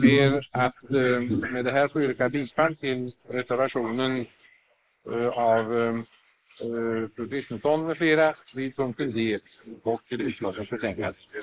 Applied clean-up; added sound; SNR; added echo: neural mask model Resemble Enhance denoiser.